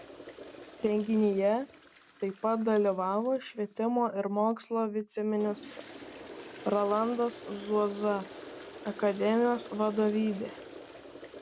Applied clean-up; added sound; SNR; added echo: none; Toilet flush; 17 dB; none.